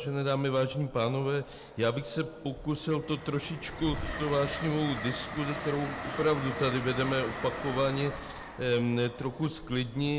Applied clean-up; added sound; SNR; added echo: none; Train; 10 dB; none.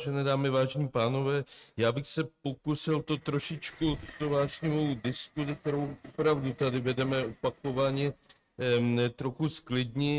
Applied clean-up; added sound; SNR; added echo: neural mask model RNNoise.